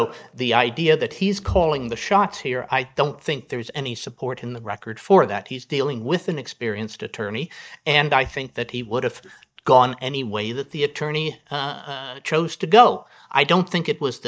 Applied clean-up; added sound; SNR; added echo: neural mask model DeepFilterNet 3.